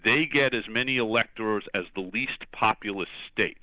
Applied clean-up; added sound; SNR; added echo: none; none; none; none.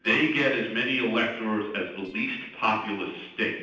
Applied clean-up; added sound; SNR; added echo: neural separator model SepFormer DNS4.